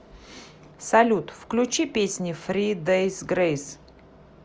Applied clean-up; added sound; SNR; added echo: none; none; none; none.